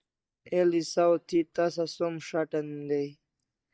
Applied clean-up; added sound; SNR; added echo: neural mask model DeepFilterNet 3.